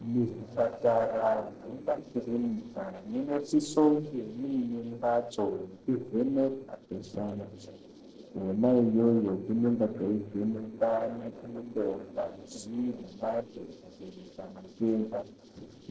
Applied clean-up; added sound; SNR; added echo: neural separator model SepFormer DNS4.